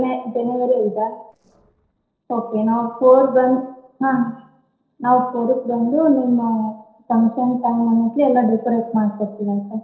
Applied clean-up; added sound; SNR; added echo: neural separator model SepFormer DNS4.